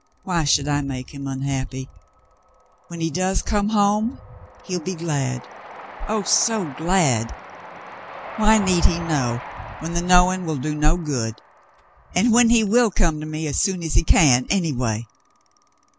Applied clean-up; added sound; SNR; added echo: none; Bicycle + Train; 17 dB; none.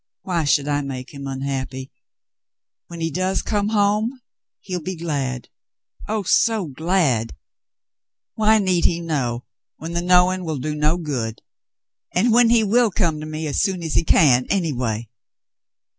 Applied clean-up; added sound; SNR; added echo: none; none; none; none.